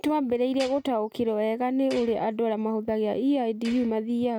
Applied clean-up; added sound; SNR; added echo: neural mask model RNNoise.